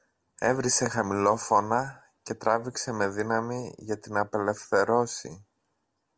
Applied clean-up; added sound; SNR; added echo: none; none; none; none.